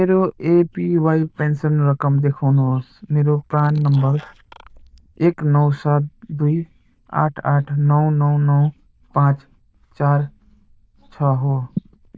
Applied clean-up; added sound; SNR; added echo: neural diffusion model UNIVERSE++.